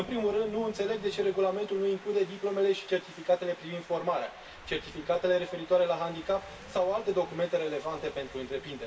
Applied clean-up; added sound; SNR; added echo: none; Wind; 18 dB; reverberation time 0.2 s.